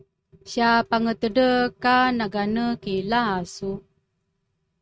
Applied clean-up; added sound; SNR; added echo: neural mask model RNNoise.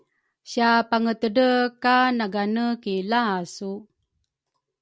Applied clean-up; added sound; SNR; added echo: none; none; none; none.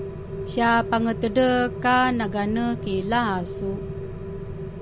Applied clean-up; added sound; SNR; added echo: none; Rain; 8 dB; none.